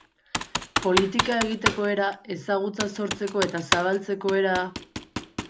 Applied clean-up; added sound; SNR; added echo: none; Computer keyboard; 4 dB; none.